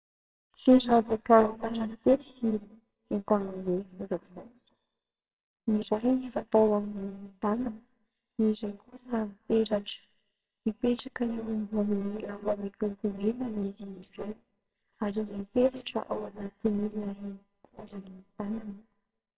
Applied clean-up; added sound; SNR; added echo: neural separator model SepFormer WHAMR!.